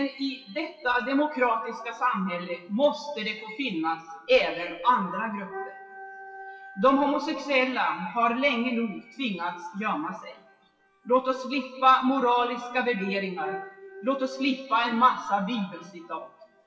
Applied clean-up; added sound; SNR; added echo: classical method WPE with log-MMSE.